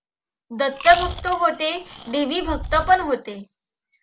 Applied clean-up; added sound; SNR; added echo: none; Chewing, mastication; 10 dB; none.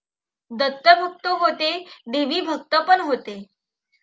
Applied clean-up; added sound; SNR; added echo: none; none; none; none.